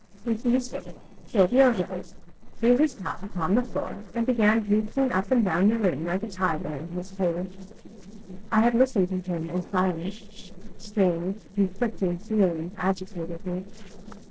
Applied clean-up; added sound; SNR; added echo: neural separator model SepFormer DNS4.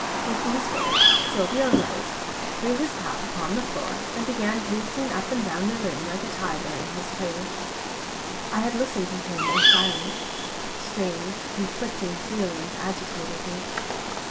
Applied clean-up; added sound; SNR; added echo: none; Bird vocalization, bird call, bird song; -3 dB; reverberation time 0.2 s.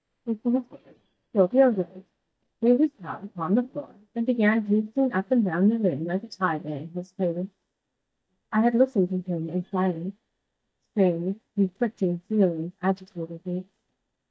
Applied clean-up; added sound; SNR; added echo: neural mask model DeepFilterNet 3.